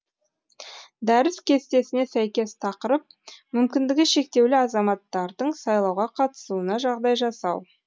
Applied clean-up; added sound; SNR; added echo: none; none; none; none.